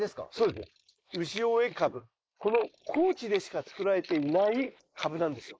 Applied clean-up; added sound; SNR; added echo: neural mask model Resemble Enhance denoiser.